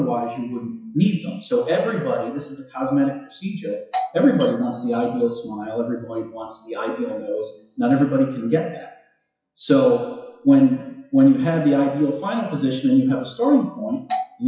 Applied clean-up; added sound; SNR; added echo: classical method WPE with log-MMSE.